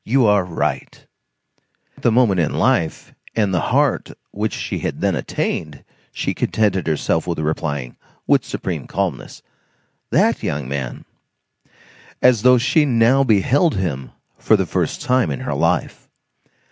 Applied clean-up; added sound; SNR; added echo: none; none; none; none.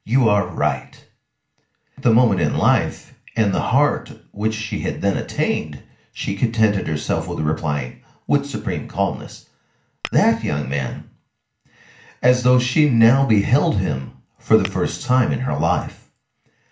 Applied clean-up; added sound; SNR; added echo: none; Tap / Glass; 16 dB; reverberation time 0.4 s.